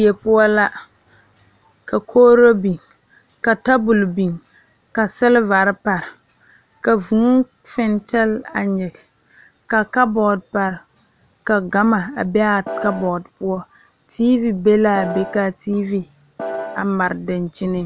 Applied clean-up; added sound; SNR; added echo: none; Piano; 8 dB; none.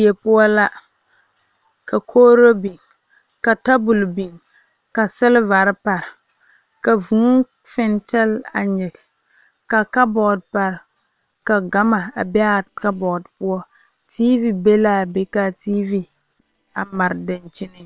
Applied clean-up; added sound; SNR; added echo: neural separator model SepFormer WHAM!.